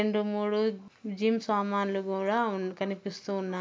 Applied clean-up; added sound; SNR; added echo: none; none; none; none.